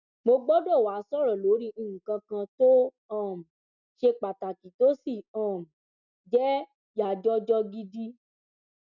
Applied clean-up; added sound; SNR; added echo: none; none; none; none.